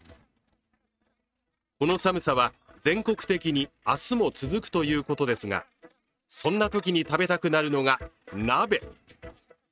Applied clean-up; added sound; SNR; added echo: neural mask model RNNoise.